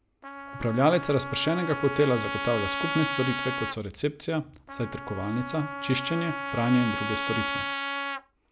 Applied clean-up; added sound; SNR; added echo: none; Trumpet; 5 dB; none.